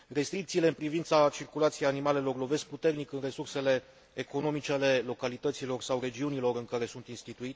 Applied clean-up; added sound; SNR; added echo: none; none; none; none.